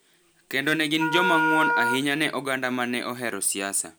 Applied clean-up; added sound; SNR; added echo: none; Wind instrument, woodwind instrument; 1 dB; none.